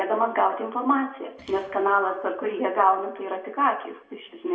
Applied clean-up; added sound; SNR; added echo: none; none; none; reverberation time 0.7 s.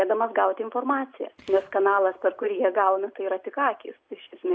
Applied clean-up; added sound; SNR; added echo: none; none; none; none.